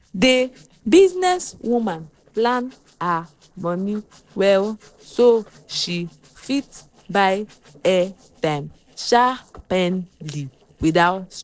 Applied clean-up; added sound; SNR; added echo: neural separator model SepFormer DNS4.